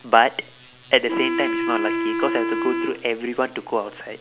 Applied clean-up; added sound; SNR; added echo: none; Wind instrument, woodwind instrument; 2 dB; none.